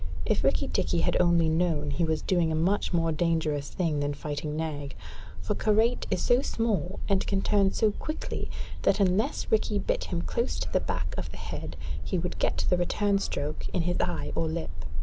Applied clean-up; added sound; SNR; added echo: none; Bark; -3 dB; none.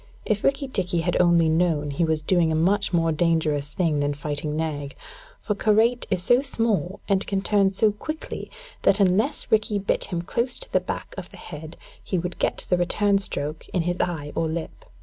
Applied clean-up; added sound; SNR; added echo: none; none; none; none.